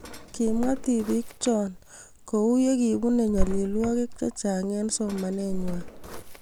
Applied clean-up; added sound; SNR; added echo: none; Drawer open or close; 6 dB; none.